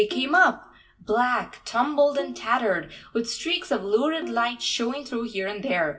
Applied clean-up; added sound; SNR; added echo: none; Bowed string instrument; 19 dB; reverberation time 0.2 s.